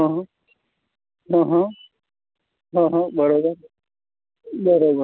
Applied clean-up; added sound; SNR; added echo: none; none; none; none.